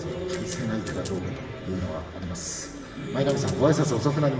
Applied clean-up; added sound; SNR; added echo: none; Coin (dropping); 18 dB; reverberation time 1.1 s.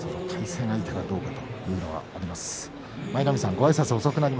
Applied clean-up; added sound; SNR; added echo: none; none; none; none.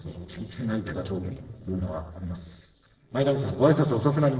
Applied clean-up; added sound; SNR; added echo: neural separator model SepFormer DNS4.